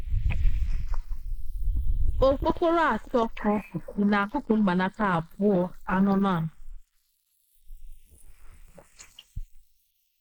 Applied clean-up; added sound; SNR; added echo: neural mask model Resemble Enhance denoiser.